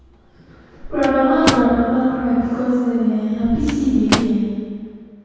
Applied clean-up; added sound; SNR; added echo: none; Microwave oven; 10 dB; reverberation time 2.0 s.